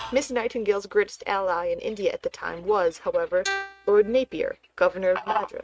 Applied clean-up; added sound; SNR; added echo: neural mask model RNNoise.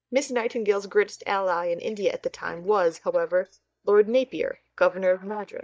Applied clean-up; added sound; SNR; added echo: neural mask model DeepFilterNet 3.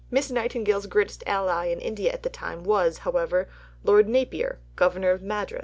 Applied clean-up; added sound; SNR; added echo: none; none; none; none.